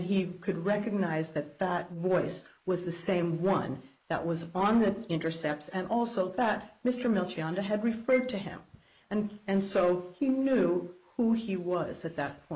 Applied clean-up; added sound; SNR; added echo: neural mask model Resemble Enhance denoiser.